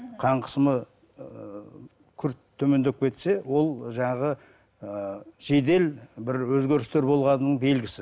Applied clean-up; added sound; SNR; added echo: none; none; none; none.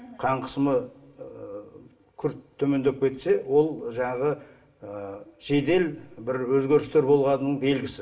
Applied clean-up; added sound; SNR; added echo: none; none; none; reverberation time 0.5 s.